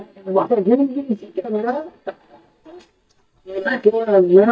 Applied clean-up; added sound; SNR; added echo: neural mask model DeepFilterNet 3.